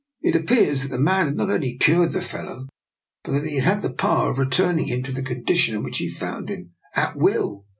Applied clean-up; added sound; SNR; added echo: none; none; none; none.